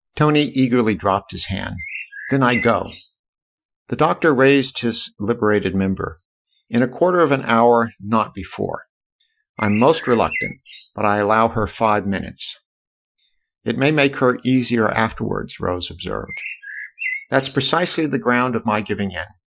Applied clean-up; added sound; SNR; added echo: classical method Wiener filter.